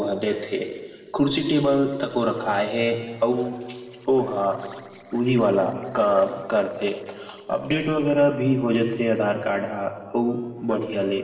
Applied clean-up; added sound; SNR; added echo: neural separator model SepFormer DNS4.